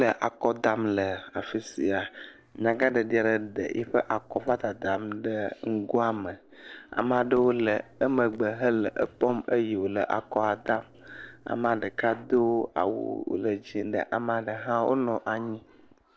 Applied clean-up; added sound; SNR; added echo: neural separator model SepFormer DNS4.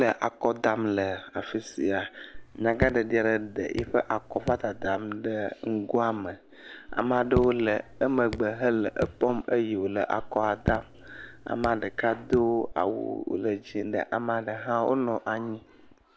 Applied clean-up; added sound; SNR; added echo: none; Raindrop / Drip; 10 dB; none.